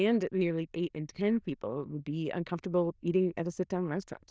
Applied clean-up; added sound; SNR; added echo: neural diffusion model UNIVERSE++.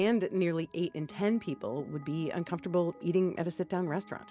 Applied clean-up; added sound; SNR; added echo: none; none; none; none.